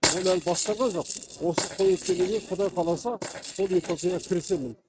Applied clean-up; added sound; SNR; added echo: neural mask model RNNoise.